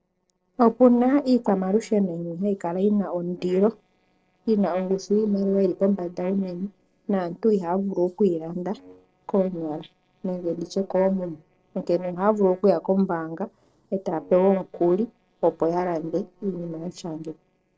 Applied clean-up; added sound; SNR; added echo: neural separator model SepFormer DNS4.